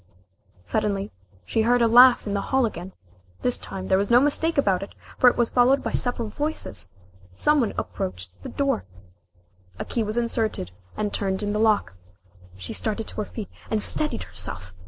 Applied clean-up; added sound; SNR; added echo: none; none; none; none.